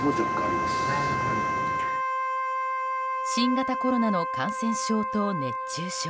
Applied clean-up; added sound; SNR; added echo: none; Wind instrument, woodwind instrument; -1 dB; none.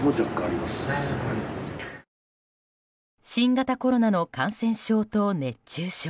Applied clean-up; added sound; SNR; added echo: none; none; none; none.